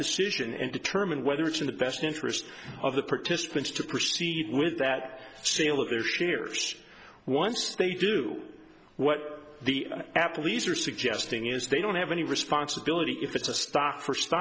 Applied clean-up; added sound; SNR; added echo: none; none; none; none.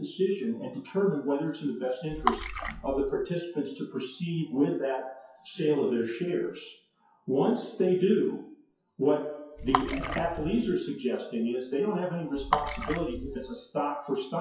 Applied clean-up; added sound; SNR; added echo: classical method WPE with log-MMSE.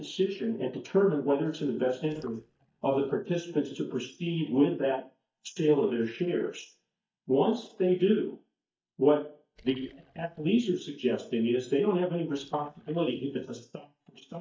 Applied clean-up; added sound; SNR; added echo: neural mask model DeepFilterNet 3.